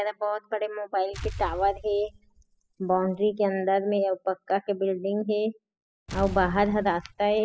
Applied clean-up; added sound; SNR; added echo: classical method spectral subtraction.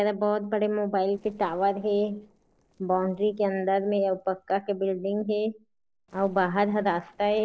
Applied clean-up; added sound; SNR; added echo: neural separator model SepFormer DNS4.